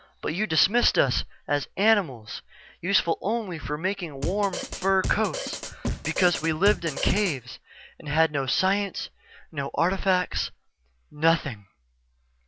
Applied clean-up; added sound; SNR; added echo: none; Drum kit; 6 dB; none.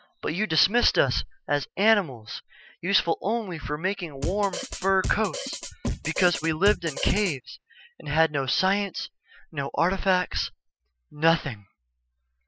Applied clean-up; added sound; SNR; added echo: classical method spectral subtraction.